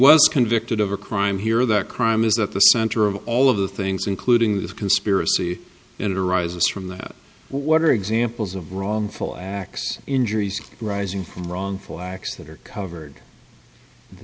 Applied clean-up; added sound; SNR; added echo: none; none; none; none.